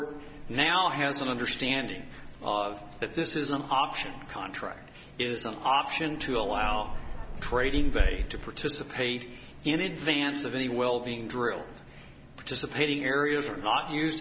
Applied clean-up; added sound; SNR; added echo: none; Insect; -1 dB; none.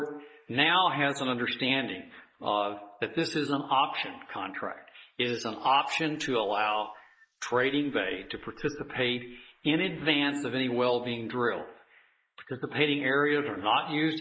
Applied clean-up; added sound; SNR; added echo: neural mask model Resemble Enhance denoiser.